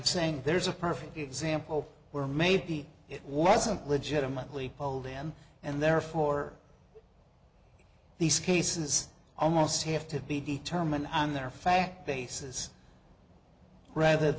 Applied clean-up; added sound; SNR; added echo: none; none; none; none.